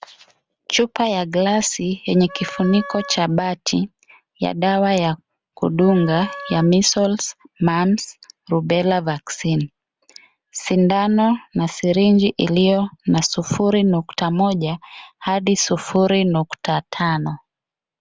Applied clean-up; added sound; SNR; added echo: none; Wind instrument, woodwind instrument; 16 dB; none.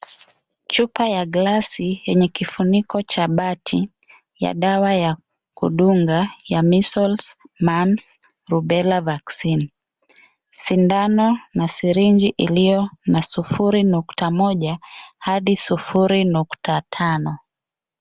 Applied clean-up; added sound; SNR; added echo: none; none; none; none.